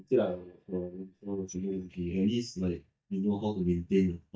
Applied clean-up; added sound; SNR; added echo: neural mask model DeepFilterNet 3.